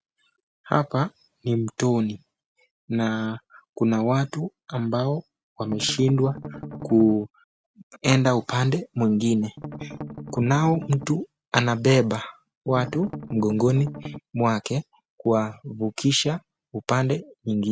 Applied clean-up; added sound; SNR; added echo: none; Strum; 11 dB; none.